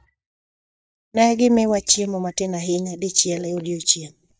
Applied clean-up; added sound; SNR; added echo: neural mask model DeepFilterNet 3.